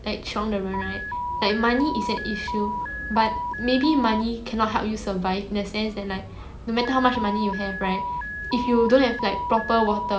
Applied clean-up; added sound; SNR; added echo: none; Alarm; 7 dB; none.